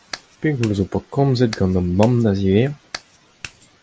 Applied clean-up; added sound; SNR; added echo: none; Clapping; 17 dB; none.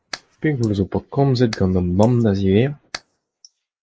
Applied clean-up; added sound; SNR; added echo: neural mask model Resemble Enhance denoiser.